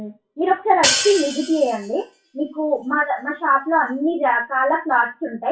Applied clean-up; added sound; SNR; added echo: classical method WPE with log-MMSE.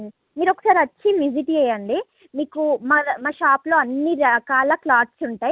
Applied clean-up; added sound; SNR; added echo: none; none; none; none.